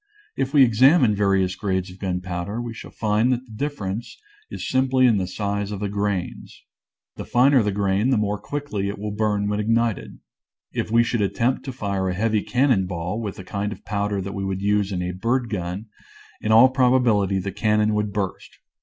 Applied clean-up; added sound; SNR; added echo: none; none; none; none.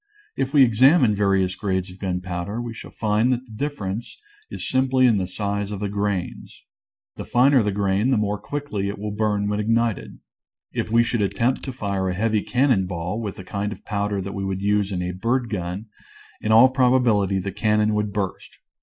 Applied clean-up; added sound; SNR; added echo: neural mask model Resemble Enhance denoiser.